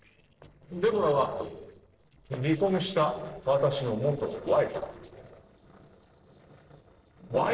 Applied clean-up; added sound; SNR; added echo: neural separator model SepFormer DNS4.